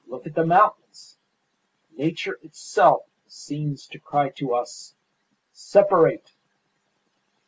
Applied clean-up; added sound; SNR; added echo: none; none; none; none.